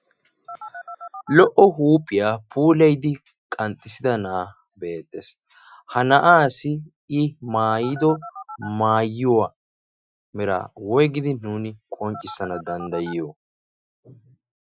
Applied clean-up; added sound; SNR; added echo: classical method Wiener filter.